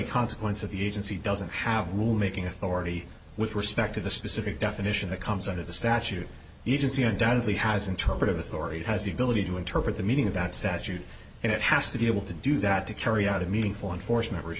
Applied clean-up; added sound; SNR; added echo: none; none; none; none.